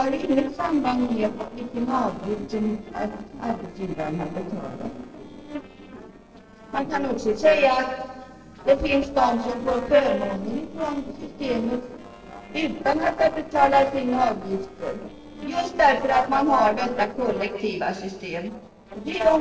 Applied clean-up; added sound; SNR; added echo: neural separator model SepFormer DNS4.